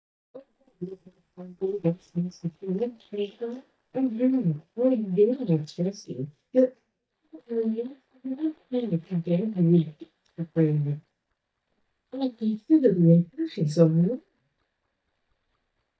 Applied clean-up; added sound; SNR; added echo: neural mask model DeepFilterNet 3.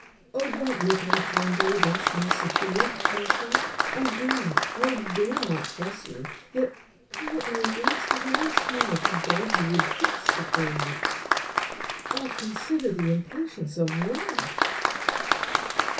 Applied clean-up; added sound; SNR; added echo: none; Applause; -2 dB; reverberation time 0.3 s.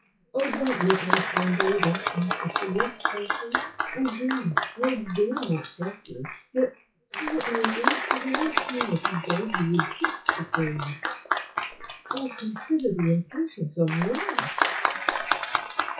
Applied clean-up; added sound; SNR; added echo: classical method WPE with log-MMSE.